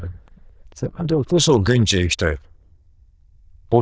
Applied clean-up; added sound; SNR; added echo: neural diffusion model UNIVERSE++.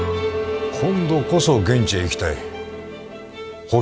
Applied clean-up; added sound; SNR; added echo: none; Chink, clink; 8 dB; none.